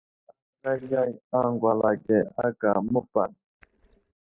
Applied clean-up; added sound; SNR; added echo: neural mask model DeepFilterNet 3.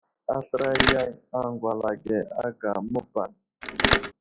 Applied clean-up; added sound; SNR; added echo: classical method log-MMSE.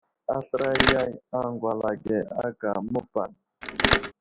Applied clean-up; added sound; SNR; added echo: none; Mechanisms; -5 dB; none.